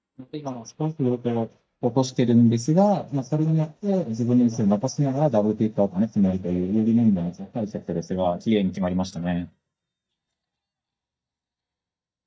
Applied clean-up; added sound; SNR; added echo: neural mask model DeepFilterNet 3.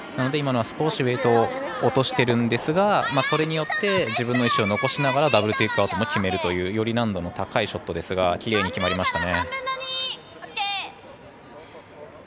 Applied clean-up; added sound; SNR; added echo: none; none; none; none.